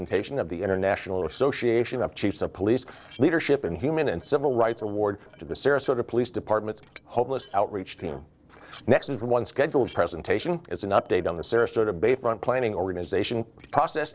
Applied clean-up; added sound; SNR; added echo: neural separator model SepFormer DNS4.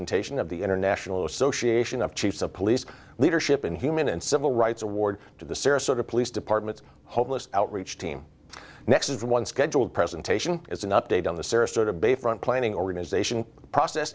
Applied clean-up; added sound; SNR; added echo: none; none; none; none.